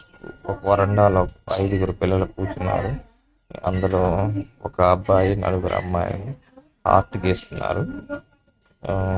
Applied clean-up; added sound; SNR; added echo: neural mask model RNNoise.